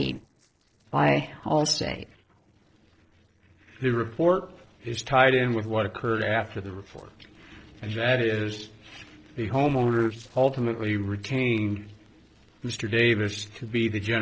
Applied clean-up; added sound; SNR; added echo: neural separator model SepFormer DNS4.